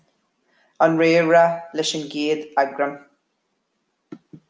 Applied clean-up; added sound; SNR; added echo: none; none; none; none.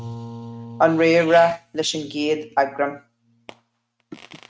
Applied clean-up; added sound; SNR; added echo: neural mask model RNNoise.